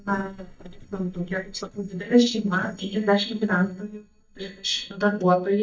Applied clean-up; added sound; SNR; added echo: neural mask model DeepFilterNet 3.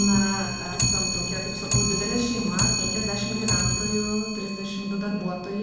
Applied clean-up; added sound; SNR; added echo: none; Clock; -1 dB; reverberation time 0.9 s.